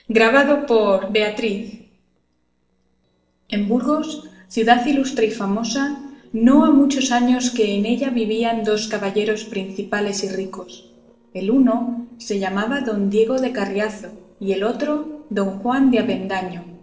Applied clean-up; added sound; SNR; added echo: neural separator model SepFormer DNS4.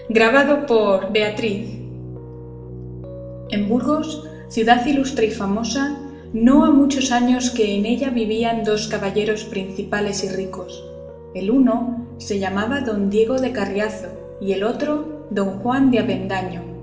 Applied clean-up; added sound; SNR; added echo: none; Piano; 15 dB; reverberation time 0.8 s.